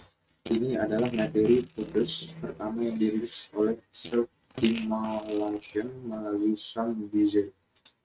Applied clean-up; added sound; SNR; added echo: neural mask model RNNoise.